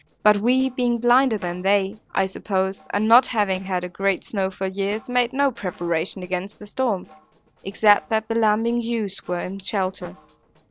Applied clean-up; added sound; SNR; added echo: neural separator model SepFormer DNS4.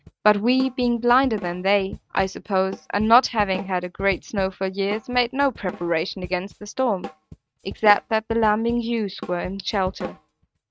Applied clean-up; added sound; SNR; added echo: neural mask model RNNoise.